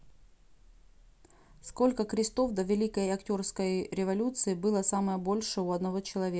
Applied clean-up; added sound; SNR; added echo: none; none; none; none.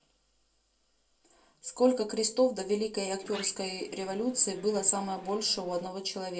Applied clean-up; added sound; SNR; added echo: neural separator model SepFormer DNS4.